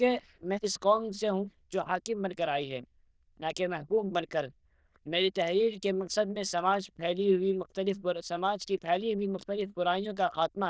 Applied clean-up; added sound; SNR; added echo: neural diffusion model UNIVERSE++.